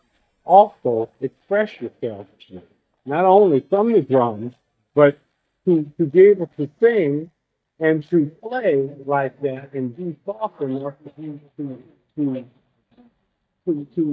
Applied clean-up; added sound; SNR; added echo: neural mask model DeepFilterNet 3.